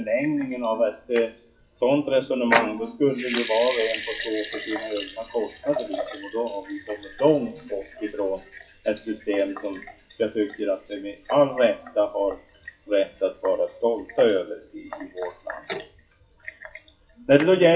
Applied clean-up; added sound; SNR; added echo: classical method WPE with log-MMSE.